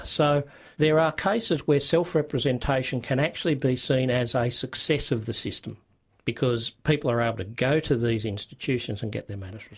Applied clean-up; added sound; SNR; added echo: none; none; none; none.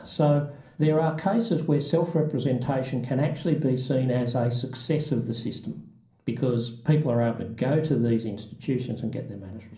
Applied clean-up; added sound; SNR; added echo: none; none; none; reverberation time 0.6 s.